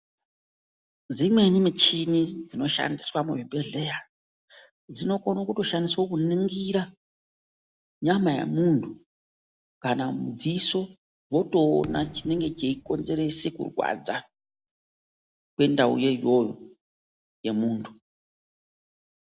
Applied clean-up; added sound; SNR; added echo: neural separator model SepFormer DNS4.